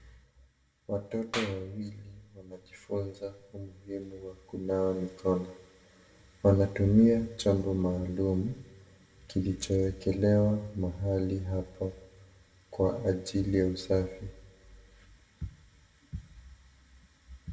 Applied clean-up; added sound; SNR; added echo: none; Clapping; 15 dB; reverberation time 0.9 s.